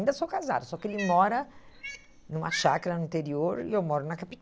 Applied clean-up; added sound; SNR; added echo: none; Cat; 13 dB; none.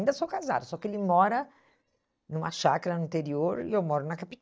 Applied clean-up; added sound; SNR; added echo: neural mask model DeepFilterNet 3.